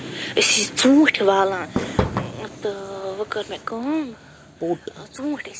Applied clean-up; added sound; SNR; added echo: none; Fireworks; 4 dB; none.